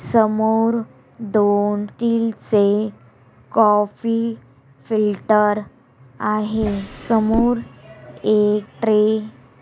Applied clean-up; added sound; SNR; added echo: none; Drawer open or close; 9 dB; none.